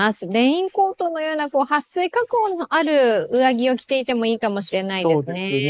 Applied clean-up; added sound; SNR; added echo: neural mask model Resemble Enhance denoiser.